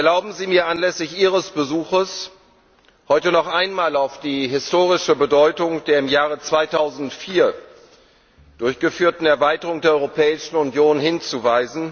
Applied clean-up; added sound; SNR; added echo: none; none; none; none.